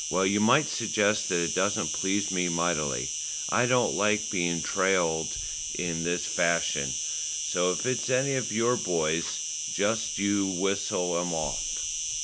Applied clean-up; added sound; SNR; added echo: none; Insect; 4 dB; none.